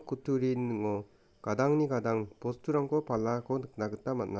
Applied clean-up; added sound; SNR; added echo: none; none; none; none.